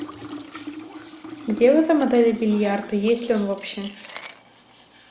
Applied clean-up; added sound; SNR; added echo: none; Liquid; 16 dB; none.